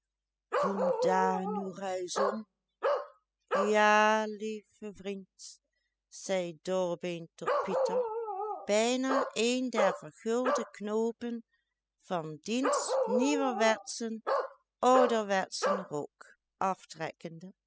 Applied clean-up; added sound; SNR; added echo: classical method spectral subtraction.